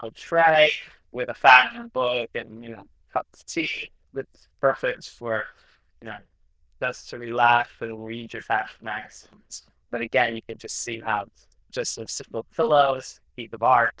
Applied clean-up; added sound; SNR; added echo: neural diffusion model UNIVERSE++.